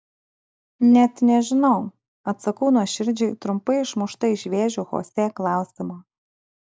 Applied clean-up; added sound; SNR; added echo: none; none; none; none.